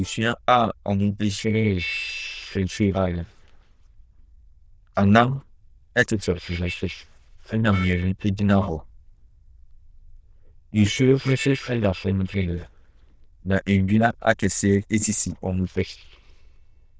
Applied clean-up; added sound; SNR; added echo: neural diffusion model UNIVERSE++.